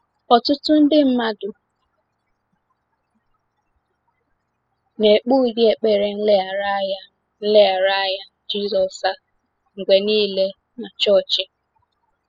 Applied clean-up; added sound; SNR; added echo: classical method spectral subtraction.